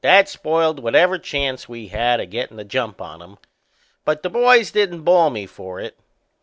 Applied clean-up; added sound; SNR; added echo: none; none; none; none.